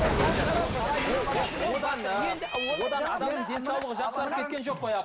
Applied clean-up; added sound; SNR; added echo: none; Cat; 4 dB; none.